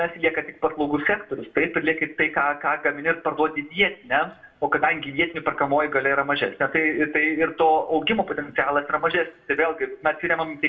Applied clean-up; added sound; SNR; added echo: none; none; none; reverberation time 0.3 s.